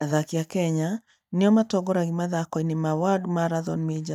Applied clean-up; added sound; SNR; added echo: neural mask model DeepFilterNet 3.